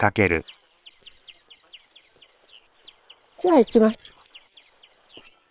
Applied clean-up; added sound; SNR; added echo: neural separator model SepFormer WHAM!.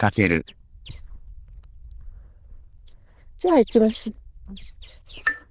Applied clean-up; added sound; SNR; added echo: neural diffusion model UNIVERSE++.